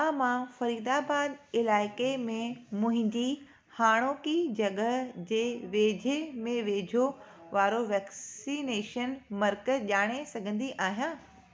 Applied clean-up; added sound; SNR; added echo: none; none; none; none.